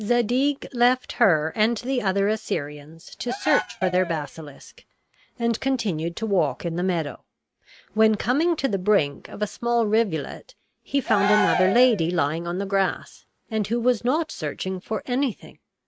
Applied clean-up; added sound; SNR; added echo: neural mask model RNNoise.